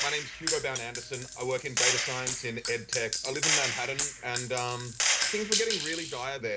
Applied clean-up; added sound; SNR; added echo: none; Gunshot, gunfire; -2 dB; none.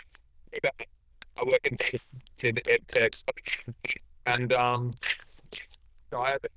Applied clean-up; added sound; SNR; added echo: neural diffusion model UNIVERSE++.